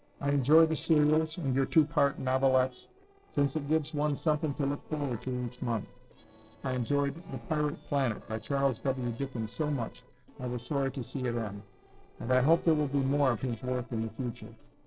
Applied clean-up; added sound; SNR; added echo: neural separator model SepFormer DNS4.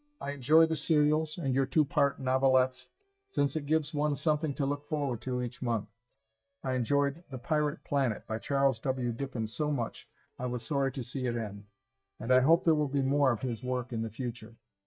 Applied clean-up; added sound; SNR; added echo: neural mask model DeepFilterNet 3.